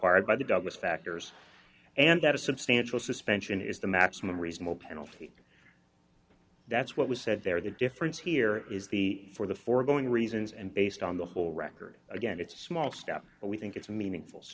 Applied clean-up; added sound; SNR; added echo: none; none; none; none.